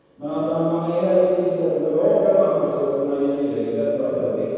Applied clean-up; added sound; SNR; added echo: none; none; none; reverberation time 2.2 s.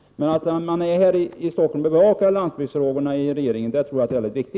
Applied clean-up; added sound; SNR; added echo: none; none; none; none.